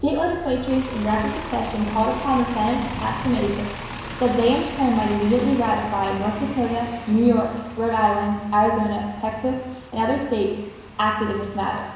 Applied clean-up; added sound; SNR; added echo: none; Bus; 13 dB; reverberation time 1.0 s.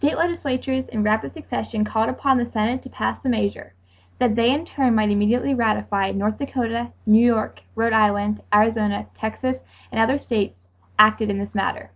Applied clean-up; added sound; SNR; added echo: none; none; none; none.